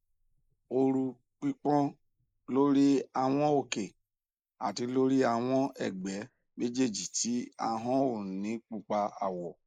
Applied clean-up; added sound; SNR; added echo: neural mask model Resemble Enhance denoiser.